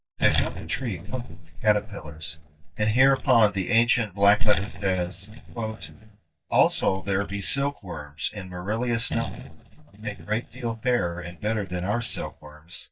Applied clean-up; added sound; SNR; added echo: neural mask model DeepFilterNet 3.